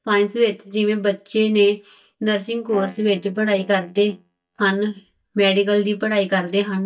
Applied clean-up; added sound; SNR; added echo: neural mask model DeepFilterNet 3.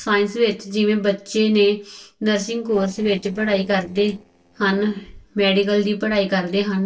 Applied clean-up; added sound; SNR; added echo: neural separator model SepFormer DNS4.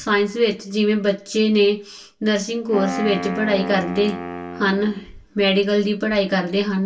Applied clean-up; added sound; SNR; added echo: none; Wind instrument, woodwind instrument; 10 dB; reverberation time 0.2 s.